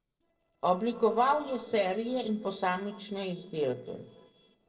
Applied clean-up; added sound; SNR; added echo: neural separator model SepFormer DNS4.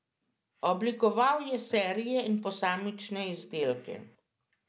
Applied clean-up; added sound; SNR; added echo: none; none; none; none.